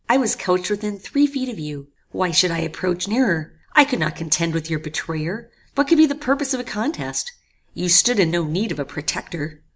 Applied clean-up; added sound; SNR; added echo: none; none; none; none.